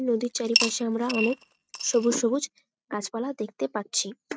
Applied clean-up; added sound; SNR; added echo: neural mask model RNNoise.